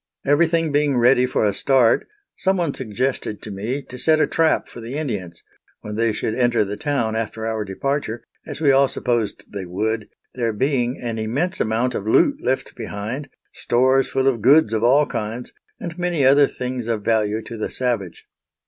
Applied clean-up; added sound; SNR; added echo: none; none; none; none.